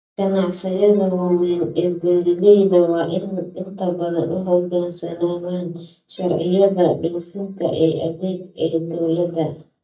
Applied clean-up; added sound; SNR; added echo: neural mask model DeepFilterNet 3.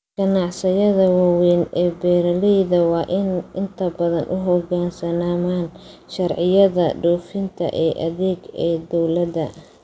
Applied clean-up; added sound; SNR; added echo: none; none; none; none.